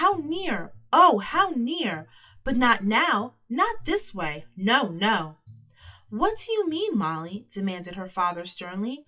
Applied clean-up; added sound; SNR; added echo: classical method WPE with log-MMSE.